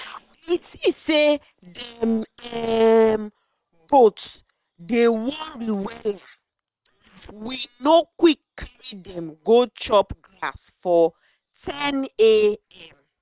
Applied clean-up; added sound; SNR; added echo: neural separator model SepFormer WHAM!.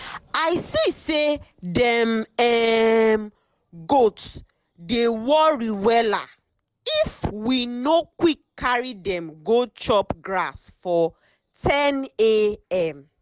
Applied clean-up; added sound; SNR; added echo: none; none; none; none.